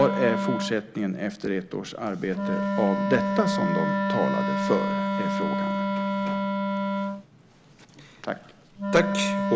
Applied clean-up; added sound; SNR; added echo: none; Wind instrument, woodwind instrument; -1 dB; none.